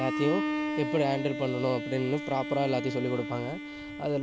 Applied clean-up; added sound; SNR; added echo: none; Bowed string instrument; 4 dB; none.